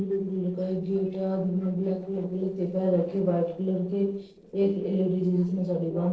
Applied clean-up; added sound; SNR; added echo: neural separator model SepFormer DNS4.